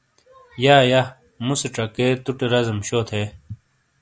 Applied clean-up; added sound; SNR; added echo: none; none; none; none.